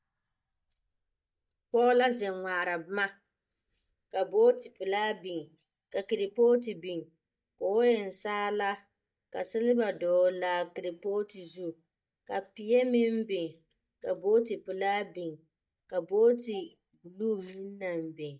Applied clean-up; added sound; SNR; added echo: neural mask model DeepFilterNet 3.